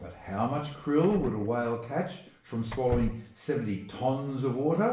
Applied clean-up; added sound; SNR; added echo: none; Door / Car; 10 dB; reverberation time 0.6 s.